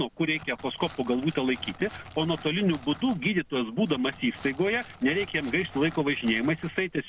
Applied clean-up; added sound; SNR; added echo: none; Crackle; 18 dB; none.